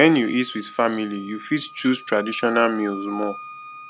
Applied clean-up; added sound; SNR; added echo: none; Wind instrument, woodwind instrument; 16 dB; none.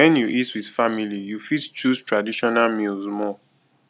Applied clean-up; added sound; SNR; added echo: none; none; none; none.